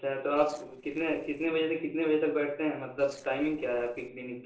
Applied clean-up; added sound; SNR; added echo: neural separator model SepFormer DNS4.